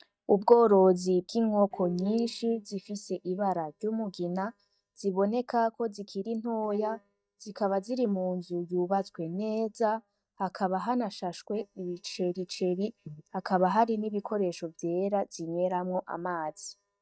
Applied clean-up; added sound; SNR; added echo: neural mask model DeepFilterNet 3.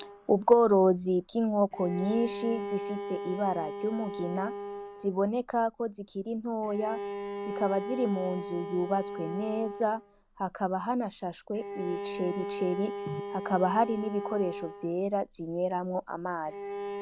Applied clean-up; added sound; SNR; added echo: none; Bowed string instrument; 9 dB; none.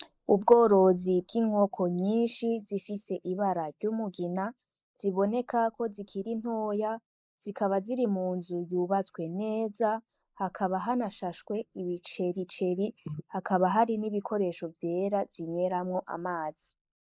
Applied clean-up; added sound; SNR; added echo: neural mask model Resemble Enhance denoiser.